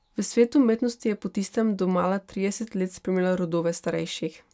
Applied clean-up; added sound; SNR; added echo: none; none; none; none.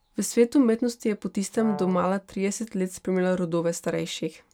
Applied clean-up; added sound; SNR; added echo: none; Brass instrument; 15 dB; none.